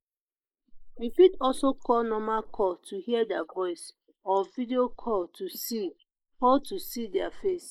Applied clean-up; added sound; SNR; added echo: neural mask model Resemble Enhance denoiser.